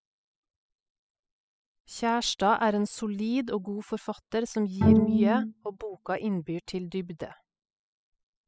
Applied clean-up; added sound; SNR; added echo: classical method spectral subtraction.